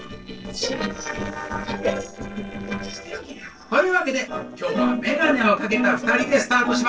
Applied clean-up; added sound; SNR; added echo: neural separator model SepFormer DNS4.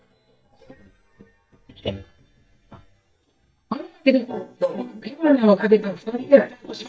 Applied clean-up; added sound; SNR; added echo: neural mask model DeepFilterNet 3.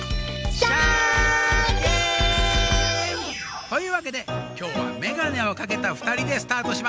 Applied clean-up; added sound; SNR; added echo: none; none; none; none.